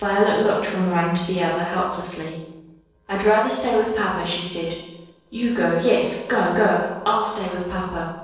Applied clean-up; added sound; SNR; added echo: neural separator model SepFormer DNS4.